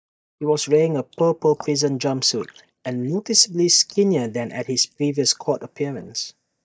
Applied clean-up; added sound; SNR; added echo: neural mask model DeepFilterNet 3.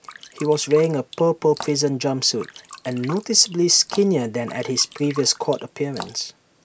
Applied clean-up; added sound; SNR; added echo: none; Drip; 18 dB; none.